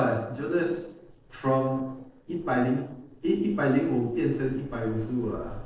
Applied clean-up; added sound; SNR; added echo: neural separator model SepFormer DNS4.